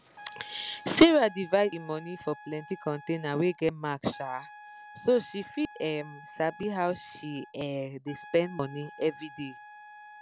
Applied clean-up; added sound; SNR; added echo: none; Trumpet; 19 dB; none.